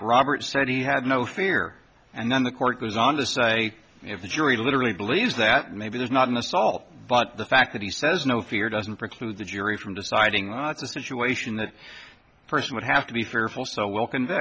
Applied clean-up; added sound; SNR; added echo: none; none; none; none.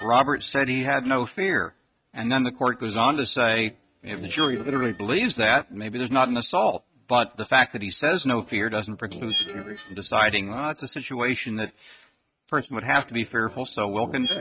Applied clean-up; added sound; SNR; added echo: neural mask model RNNoise.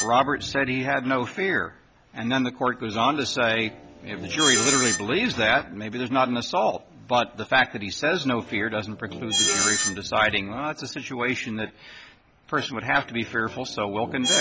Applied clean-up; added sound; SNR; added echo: none; Screech; 6 dB; none.